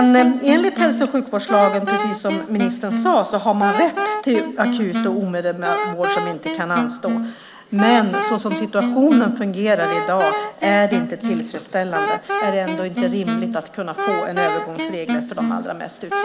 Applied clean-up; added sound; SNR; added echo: none; Wind instrument, woodwind instrument; 4 dB; none.